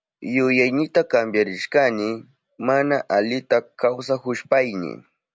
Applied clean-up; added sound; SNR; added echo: none; none; none; none.